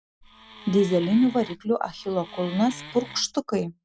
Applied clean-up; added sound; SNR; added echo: none; Wood; 17 dB; none.